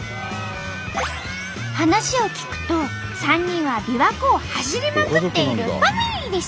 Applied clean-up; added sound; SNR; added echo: none; none; none; none.